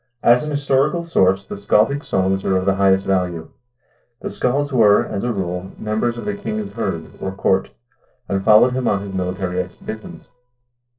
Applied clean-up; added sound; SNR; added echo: neural separator model SepFormer DNS4.